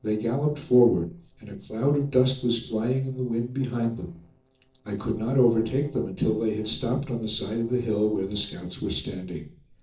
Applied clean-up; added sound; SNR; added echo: neural separator model SepFormer DNS4.